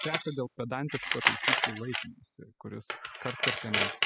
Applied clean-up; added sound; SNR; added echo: classical method spectral subtraction.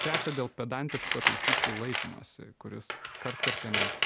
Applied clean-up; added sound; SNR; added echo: none; Tools; -5 dB; none.